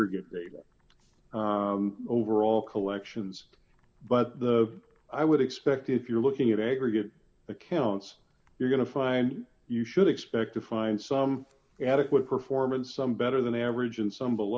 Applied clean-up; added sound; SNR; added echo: none; none; none; none.